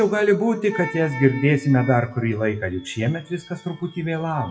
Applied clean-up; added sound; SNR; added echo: classical method WPE with log-MMSE.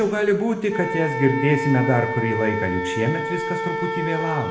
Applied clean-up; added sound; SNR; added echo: none; Wind instrument, woodwind instrument; 5 dB; reverberation time 0.8 s.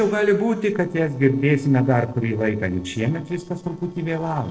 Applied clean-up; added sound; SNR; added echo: neural separator model SepFormer DNS4.